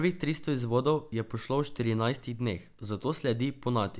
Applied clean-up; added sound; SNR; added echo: none; none; none; none.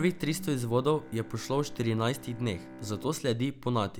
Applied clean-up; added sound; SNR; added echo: none; Bowed string instrument; 16 dB; none.